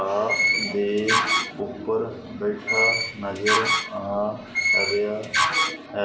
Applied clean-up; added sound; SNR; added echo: none; Door; -4 dB; reverberation time 0.7 s.